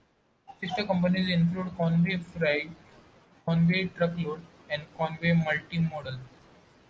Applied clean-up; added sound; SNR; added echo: none; none; none; none.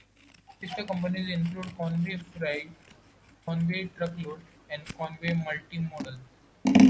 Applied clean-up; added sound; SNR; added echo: none; Scissors; -3 dB; none.